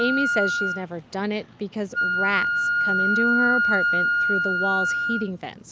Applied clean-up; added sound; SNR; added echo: none; Wind instrument, woodwind instrument; -4 dB; none.